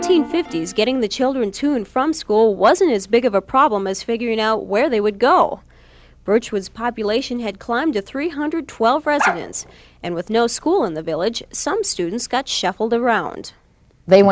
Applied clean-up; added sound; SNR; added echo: none; Bark; 6 dB; none.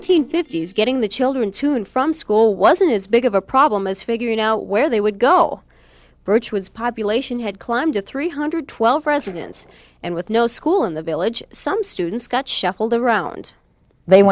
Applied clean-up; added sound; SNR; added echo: neural separator model SepFormer DNS4.